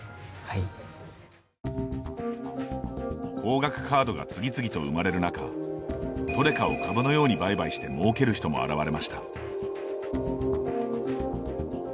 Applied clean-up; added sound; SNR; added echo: none; none; none; none.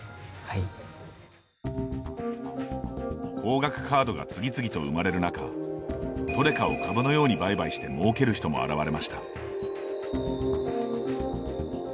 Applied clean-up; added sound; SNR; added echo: none; Chime; 17 dB; none.